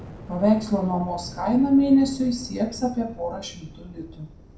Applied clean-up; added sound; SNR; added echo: none; Fire; 17 dB; reverberation time 0.5 s.